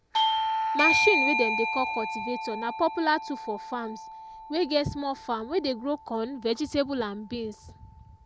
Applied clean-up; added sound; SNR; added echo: none; Bell / Doorbell; 1 dB; none.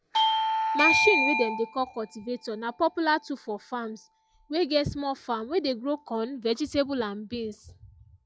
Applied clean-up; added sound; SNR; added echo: classical method log-MMSE.